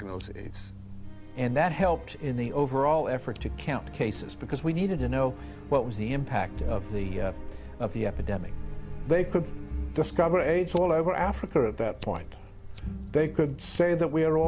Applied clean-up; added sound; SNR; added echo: none; Fire; 12 dB; none.